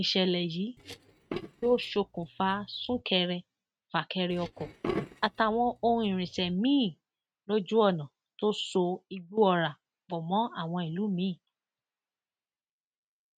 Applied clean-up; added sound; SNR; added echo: neural mask model RNNoise.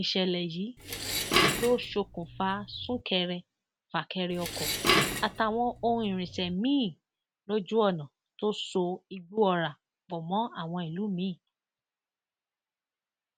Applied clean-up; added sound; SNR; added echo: none; Dishes, pots, and pans; 0 dB; none.